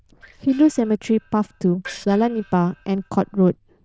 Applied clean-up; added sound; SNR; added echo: neural diffusion model UNIVERSE++.